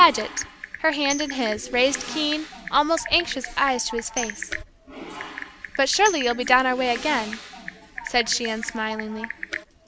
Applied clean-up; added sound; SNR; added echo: none; Tambourine + Typing; 11 dB; none.